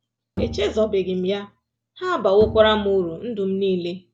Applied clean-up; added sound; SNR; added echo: none; Bowed string instrument; 13 dB; none.